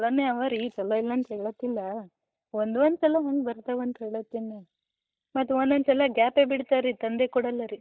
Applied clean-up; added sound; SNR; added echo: neural mask model DeepFilterNet 3.